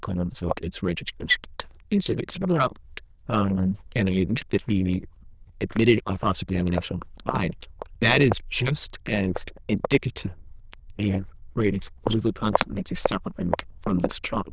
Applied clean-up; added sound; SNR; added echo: neural diffusion model UNIVERSE++.